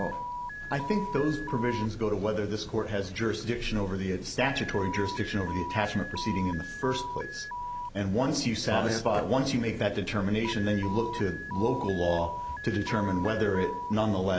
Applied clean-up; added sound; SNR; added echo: none; Alarm; 10 dB; none.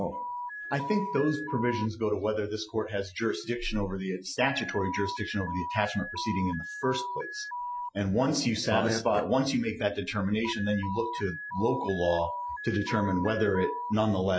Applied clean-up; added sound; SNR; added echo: classical method Wiener filter.